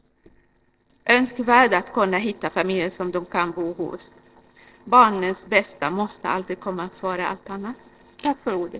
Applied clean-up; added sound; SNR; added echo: neural separator model SepFormer DNS4.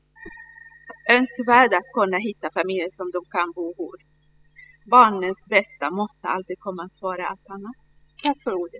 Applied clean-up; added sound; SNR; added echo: classical method spectral subtraction.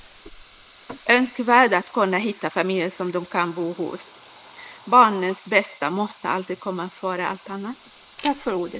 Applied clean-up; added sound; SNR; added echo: neural mask model Resemble Enhance denoiser.